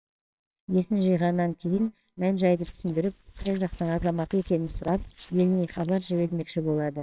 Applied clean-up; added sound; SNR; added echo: neural separator model SepFormer WHAMR!.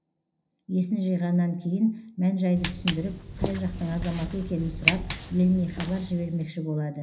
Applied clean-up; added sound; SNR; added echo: none; Walk, footsteps; 6 dB; reverberation time 0.5 s.